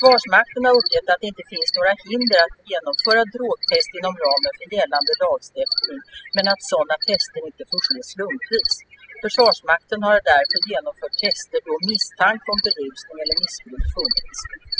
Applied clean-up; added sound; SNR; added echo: classical method spectral subtraction.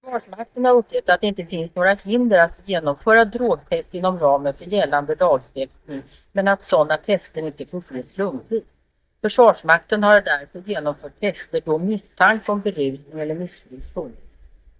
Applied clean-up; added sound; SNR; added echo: neural mask model DeepFilterNet 3.